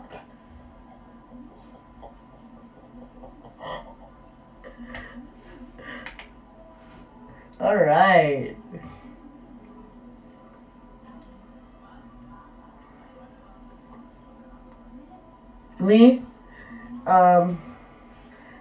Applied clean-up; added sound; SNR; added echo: none; none; none; reverberation time 0.2 s.